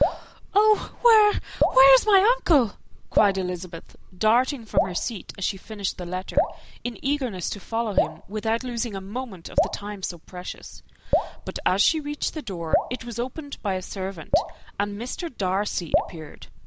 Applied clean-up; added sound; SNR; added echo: none; Drip; 5 dB; none.